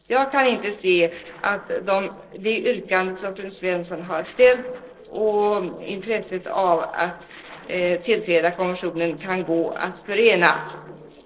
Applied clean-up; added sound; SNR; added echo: neural separator model SepFormer DNS4.